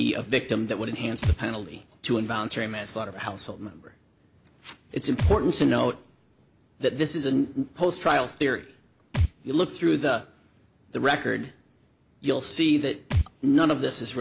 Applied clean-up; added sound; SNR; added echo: none; Thump, thud; 8 dB; none.